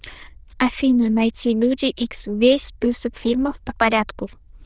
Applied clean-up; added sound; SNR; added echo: neural diffusion model UNIVERSE++.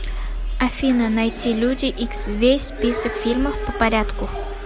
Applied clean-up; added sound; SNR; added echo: none; none; none; none.